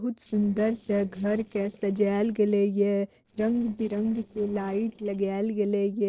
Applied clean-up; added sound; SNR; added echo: neural separator model SepFormer DNS4.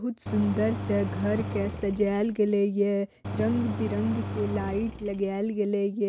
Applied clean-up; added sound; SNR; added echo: none; Engine; 8 dB; none.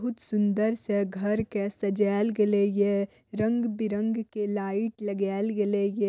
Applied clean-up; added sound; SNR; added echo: none; none; none; none.